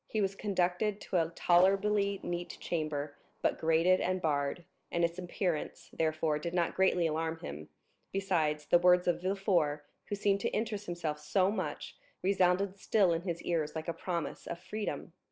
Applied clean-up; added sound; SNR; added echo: neural separator model SepFormer DNS4.